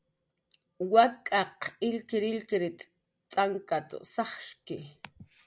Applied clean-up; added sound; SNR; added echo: none; none; none; none.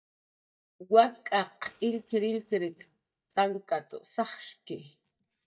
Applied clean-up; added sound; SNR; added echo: neural mask model DeepFilterNet 3.